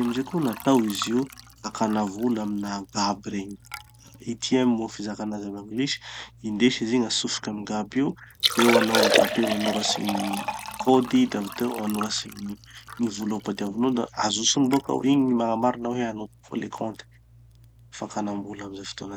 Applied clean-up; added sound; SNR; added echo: none; Liquid; 7 dB; none.